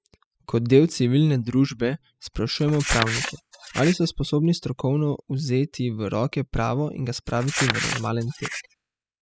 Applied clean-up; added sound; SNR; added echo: classical method spectral subtraction.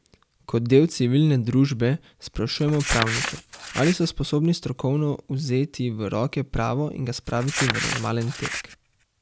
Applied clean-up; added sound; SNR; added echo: none; Crumpling, crinkling; 7 dB; none.